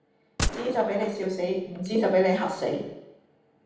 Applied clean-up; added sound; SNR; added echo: none; Gunshot, gunfire; 8 dB; reverberation time 0.8 s.